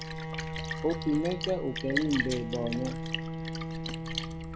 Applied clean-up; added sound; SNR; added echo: none; Bowed string instrument + Splash, splatter; 2 dB; none.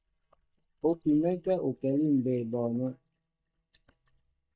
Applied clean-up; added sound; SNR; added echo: neural mask model DeepFilterNet 3.